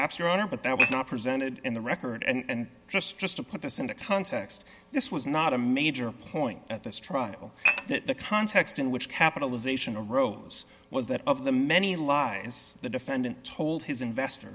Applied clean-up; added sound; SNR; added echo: none; Dishes, pots, and pans / Glass; -3 dB; none.